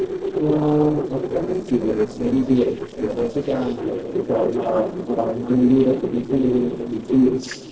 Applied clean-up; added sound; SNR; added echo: neural separator model SepFormer DNS4.